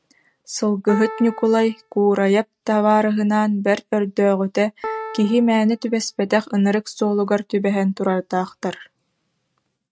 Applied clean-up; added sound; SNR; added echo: neural mask model RNNoise.